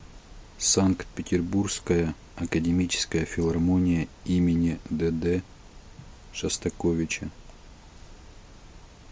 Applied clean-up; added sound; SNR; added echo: none; none; none; none.